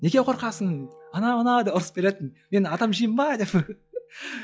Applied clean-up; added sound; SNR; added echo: classical method log-MMSE.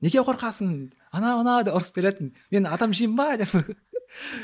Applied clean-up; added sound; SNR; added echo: neural mask model Resemble Enhance denoiser.